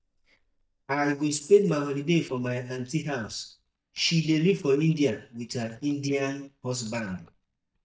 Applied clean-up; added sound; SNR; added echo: neural mask model DeepFilterNet 3.